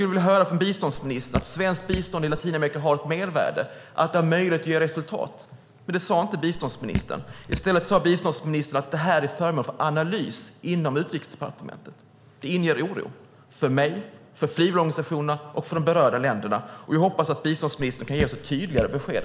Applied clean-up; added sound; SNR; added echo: none; Drip; 8 dB; none.